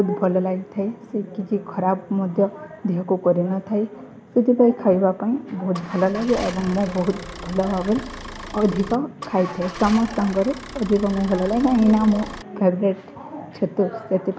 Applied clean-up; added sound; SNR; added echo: none; Idling / Engine starting / Motor vehicle (road); 13 dB; none.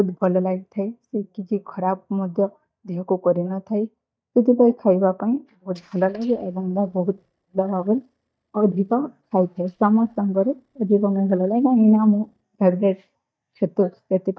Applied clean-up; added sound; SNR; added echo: neural mask model DeepFilterNet 3.